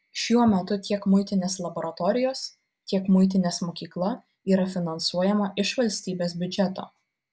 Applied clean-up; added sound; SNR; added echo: none; none; none; none.